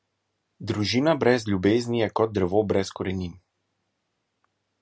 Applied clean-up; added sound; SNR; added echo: none; none; none; none.